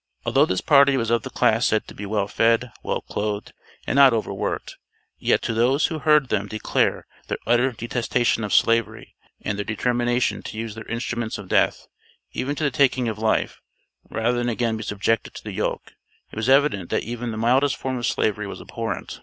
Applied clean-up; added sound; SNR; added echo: none; none; none; none.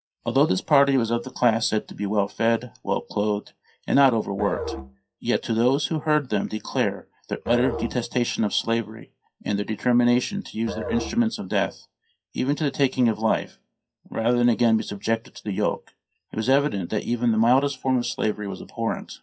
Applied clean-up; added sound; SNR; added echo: classical method WPE with log-MMSE.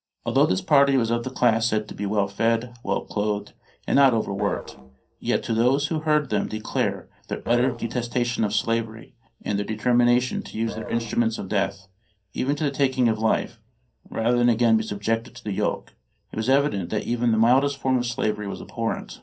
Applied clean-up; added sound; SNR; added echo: neural separator model SepFormer DNS4.